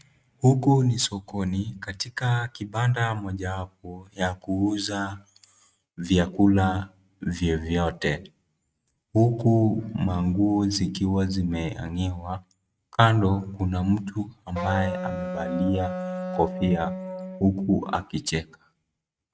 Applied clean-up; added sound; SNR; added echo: neural mask model RNNoise.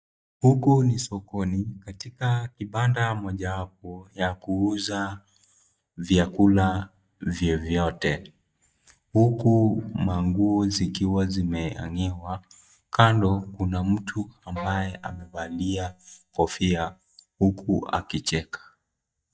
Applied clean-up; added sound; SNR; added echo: neural mask model DeepFilterNet 3.